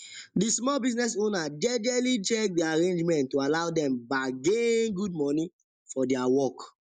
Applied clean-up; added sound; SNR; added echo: neural mask model Resemble Enhance denoiser.